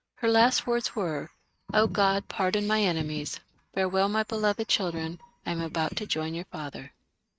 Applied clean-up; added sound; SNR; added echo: neural mask model RNNoise.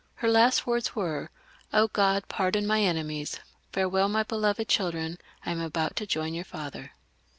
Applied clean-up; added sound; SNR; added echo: none; none; none; none.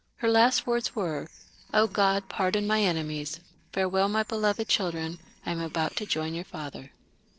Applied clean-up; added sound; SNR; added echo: neural separator model SepFormer DNS4.